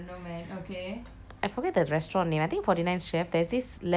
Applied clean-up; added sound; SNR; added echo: none; none; none; none.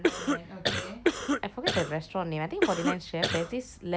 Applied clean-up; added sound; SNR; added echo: none; Cough; -4 dB; none.